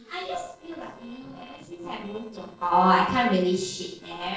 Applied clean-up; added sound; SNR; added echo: neural separator model SepFormer DNS4.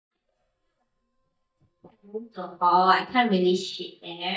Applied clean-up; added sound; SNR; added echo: neural mask model DeepFilterNet 3.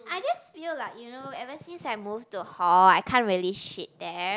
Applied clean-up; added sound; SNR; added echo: none; none; none; none.